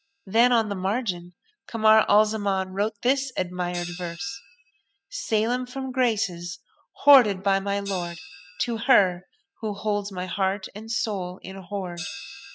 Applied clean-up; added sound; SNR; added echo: classical method spectral subtraction.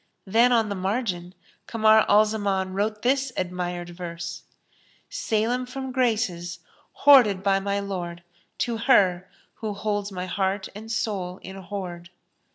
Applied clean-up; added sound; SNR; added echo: none; none; none; none.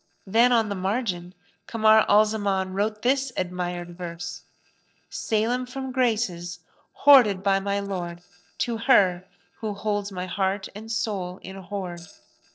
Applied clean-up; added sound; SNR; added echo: neural separator model SepFormer DNS4.